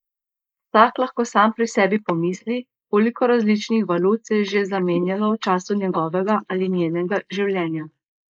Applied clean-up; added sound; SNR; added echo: neural mask model Resemble Enhance denoiser.